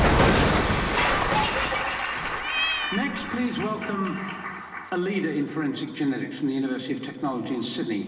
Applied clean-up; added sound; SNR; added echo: none; Cat; -1 dB; reverberation time 2.0 s.